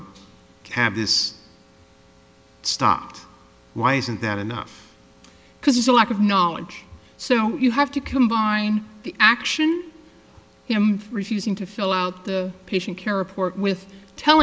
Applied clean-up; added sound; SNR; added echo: none; none; none; none.